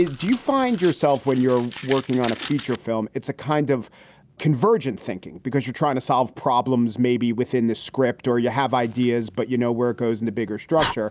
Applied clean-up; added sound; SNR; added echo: none; Fire; 16 dB; none.